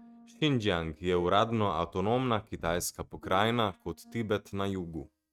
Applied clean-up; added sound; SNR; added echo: neural mask model RNNoise.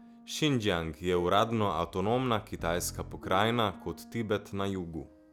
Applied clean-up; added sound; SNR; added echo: none; Piano; 17 dB; none.